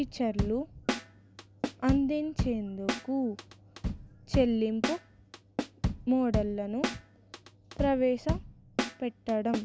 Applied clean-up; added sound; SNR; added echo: none; Drum / Drum kit; 4 dB; none.